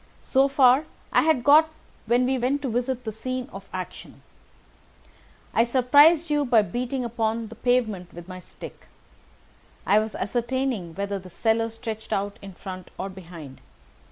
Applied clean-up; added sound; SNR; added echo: none; none; none; none.